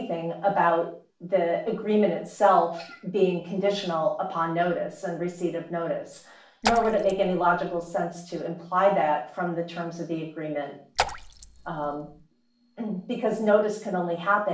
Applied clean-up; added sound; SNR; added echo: none; Raindrop / Splash, splatter; 7 dB; reverberation time 0.4 s.